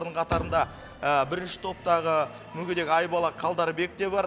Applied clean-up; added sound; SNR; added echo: none; Thump, thud; 11 dB; none.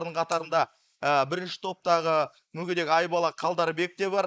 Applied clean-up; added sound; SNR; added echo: neural mask model Resemble Enhance denoiser.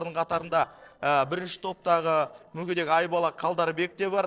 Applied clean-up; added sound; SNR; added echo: neural separator model SepFormer DNS4.